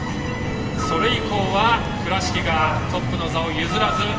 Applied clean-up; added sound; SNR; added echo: none; Bird; 9 dB; reverberation time 2.4 s.